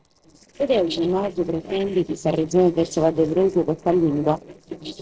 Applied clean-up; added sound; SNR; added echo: neural separator model SepFormer DNS4.